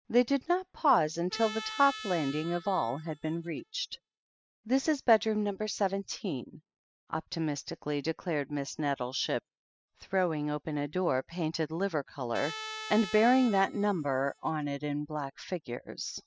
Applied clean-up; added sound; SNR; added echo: classical method spectral subtraction.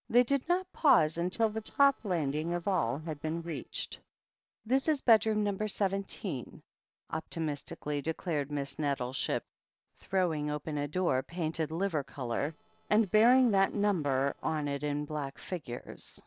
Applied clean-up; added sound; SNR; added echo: neural separator model SepFormer DNS4.